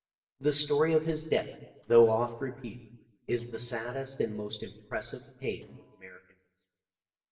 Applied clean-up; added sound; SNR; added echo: neural separator model SepFormer DNS4.